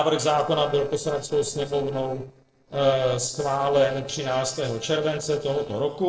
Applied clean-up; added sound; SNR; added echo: neural separator model SepFormer DNS4.